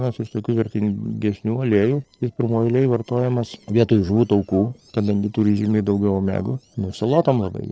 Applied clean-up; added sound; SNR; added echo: neural separator model SepFormer DNS4.